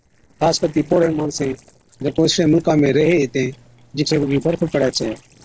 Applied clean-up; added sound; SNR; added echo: neural separator model SepFormer DNS4.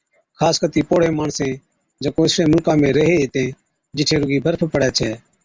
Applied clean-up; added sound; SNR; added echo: none; none; none; none.